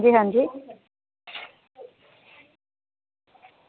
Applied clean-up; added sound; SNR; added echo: none; none; none; none.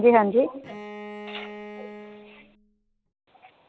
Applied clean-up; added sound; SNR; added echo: none; Bowed string instrument; 15 dB; none.